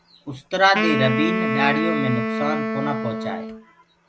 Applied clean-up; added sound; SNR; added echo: none; Wind instrument, woodwind instrument; 1 dB; none.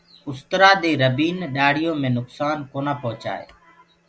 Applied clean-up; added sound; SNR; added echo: none; none; none; none.